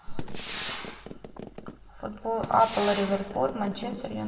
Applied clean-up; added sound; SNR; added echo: none; Gunshot, gunfire; 7 dB; reverberation time 1.9 s.